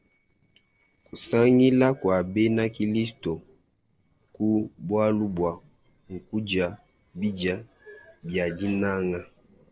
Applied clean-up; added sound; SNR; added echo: neural separator model SepFormer DNS4.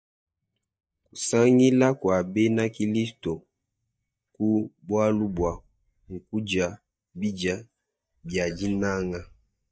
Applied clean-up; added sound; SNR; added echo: neural mask model DeepFilterNet 3.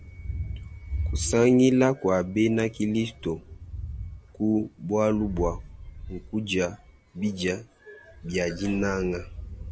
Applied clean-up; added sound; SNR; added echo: none; Thunder; 11 dB; none.